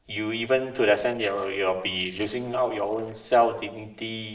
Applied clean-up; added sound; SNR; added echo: neural separator model SepFormer DNS4.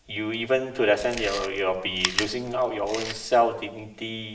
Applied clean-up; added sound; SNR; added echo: none; Chewing, mastication; 10 dB; reverberation time 0.8 s.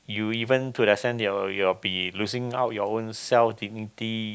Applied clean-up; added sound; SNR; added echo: none; none; none; none.